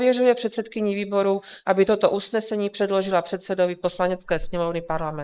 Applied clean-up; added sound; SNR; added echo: neural mask model Resemble Enhance denoiser.